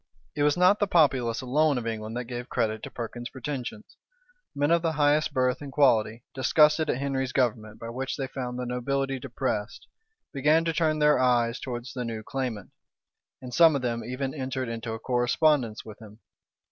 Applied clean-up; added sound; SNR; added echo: none; none; none; none.